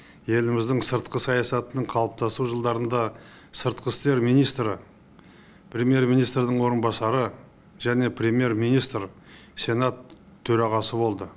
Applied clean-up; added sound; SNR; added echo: none; none; none; none.